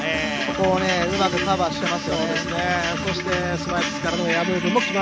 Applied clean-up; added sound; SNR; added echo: none; Bowed string instrument; 9 dB; none.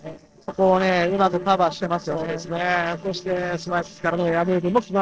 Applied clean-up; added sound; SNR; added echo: neural separator model SepFormer DNS4.